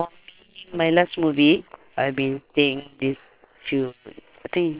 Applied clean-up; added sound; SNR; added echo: neural separator model SepFormer WHAM!.